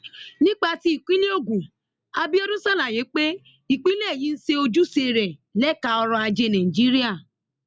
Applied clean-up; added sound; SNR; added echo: none; none; none; none.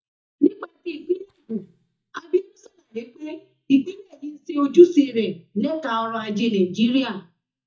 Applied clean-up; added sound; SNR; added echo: neural mask model DeepFilterNet 3.